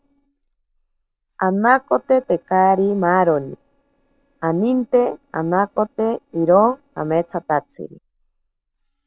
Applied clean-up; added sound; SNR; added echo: neural separator model SepFormer DNS4.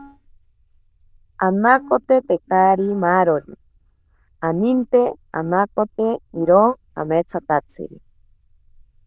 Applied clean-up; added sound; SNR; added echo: neural diffusion model UNIVERSE++.